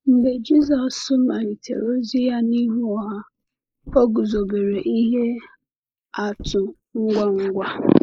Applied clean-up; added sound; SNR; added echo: neural mask model Resemble Enhance denoiser.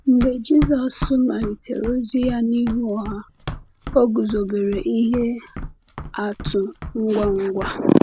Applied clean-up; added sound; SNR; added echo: none; Run; 12 dB; none.